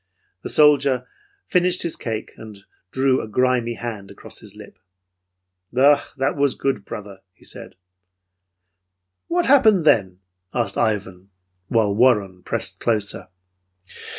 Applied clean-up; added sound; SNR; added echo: none; none; none; none.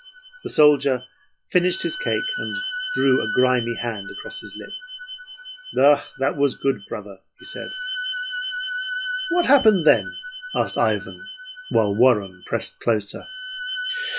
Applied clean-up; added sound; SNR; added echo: classical method log-MMSE.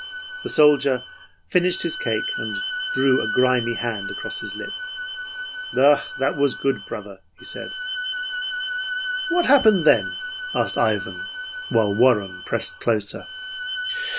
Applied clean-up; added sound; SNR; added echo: none; Bowed string instrument; 7 dB; none.